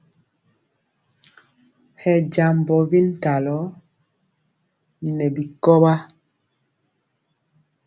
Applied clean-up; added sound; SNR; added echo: none; none; none; none.